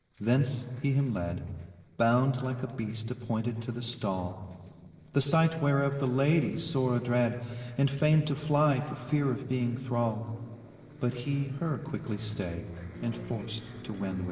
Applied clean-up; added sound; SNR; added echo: neural separator model SepFormer DNS4.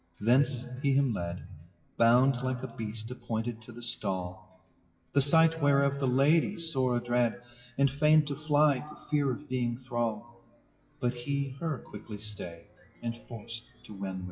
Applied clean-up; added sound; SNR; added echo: classical method WPE with log-MMSE.